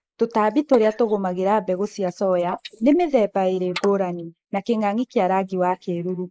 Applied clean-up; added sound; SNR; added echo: neural mask model Resemble Enhance denoiser.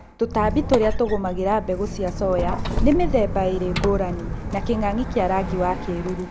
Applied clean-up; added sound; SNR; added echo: none; Squeak; 3 dB; none.